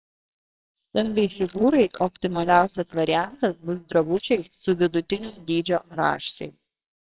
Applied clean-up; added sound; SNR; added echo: neural separator model SepFormer WHAMR!.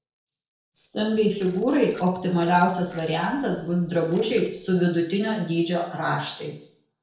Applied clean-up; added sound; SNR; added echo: neural separator model SepFormer DNS4.